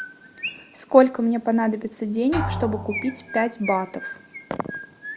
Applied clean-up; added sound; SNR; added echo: none; Chirp, tweet + Drum; 10 dB; none.